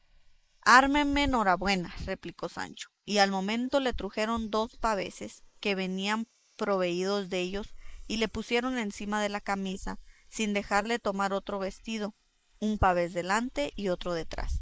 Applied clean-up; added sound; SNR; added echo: neural mask model Resemble Enhance denoiser.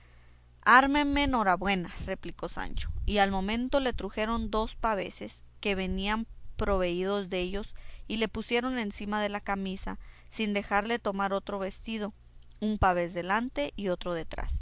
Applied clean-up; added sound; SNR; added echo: none; none; none; none.